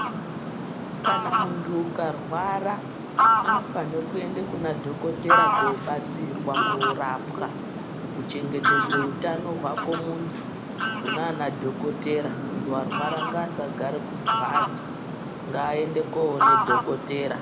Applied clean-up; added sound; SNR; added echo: none; Fowl; -4 dB; none.